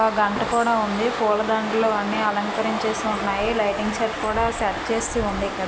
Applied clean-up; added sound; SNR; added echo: none; none; none; none.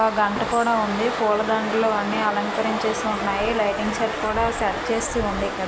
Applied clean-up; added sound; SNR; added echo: none; Alarm; 11 dB; none.